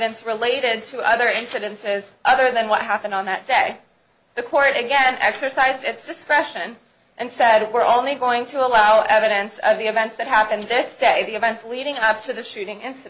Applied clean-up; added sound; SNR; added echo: none; none; none; none.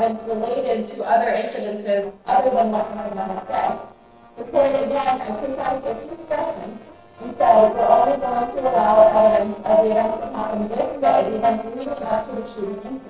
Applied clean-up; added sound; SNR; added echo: neural separator model SepFormer DNS4.